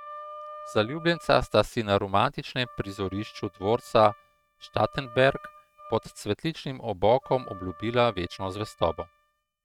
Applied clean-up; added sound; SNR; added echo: neural mask model RNNoise.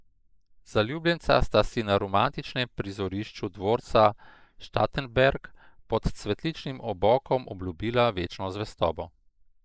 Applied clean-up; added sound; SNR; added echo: neural mask model Resemble Enhance denoiser.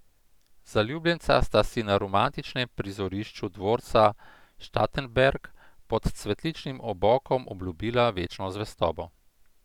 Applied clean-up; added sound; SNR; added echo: none; none; none; none.